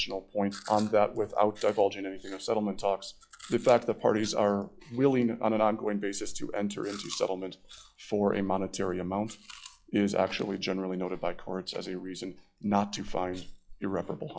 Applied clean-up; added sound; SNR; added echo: classical method log-MMSE.